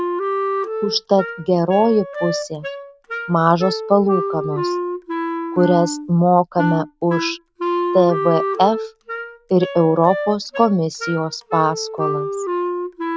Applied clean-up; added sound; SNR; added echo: none; Wind instrument, woodwind instrument; 5 dB; none.